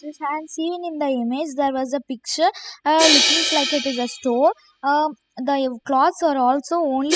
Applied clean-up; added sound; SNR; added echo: classical method spectral subtraction.